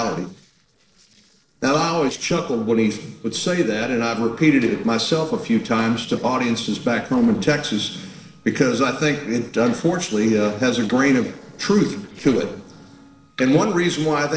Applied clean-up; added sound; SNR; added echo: neural separator model SepFormer DNS4.